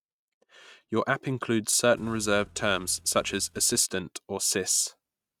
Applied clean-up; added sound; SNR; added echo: neural mask model RNNoise.